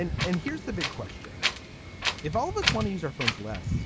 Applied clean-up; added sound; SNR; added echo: none; Wind; -1 dB; none.